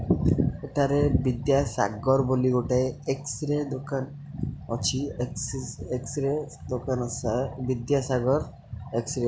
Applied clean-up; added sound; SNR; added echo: none; none; none; none.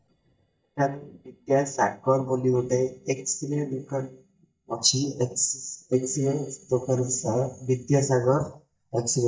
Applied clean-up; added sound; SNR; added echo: neural mask model DeepFilterNet 3.